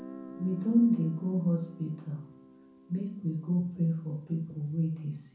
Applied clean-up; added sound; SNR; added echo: none; Guitar; 19 dB; reverberation time 0.5 s.